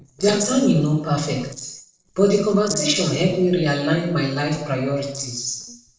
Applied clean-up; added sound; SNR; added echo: neural separator model SepFormer DNS4.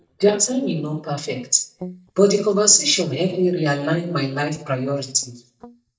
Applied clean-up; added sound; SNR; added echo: neural mask model DeepFilterNet 3.